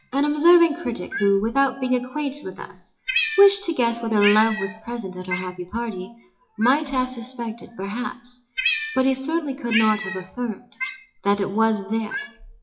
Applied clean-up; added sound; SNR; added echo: classical method WPE with log-MMSE.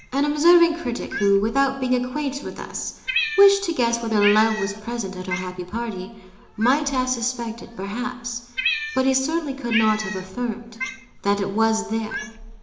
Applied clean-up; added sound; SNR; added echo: none; Cat; 11 dB; reverberation time 0.8 s.